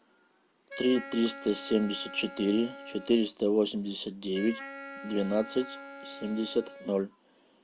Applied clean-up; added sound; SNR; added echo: none; Wind instrument, woodwind instrument; 14 dB; none.